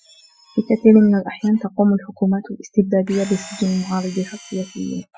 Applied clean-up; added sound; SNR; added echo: classical method Wiener filter.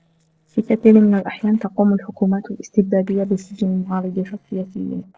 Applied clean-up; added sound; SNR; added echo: neural separator model SepFormer DNS4.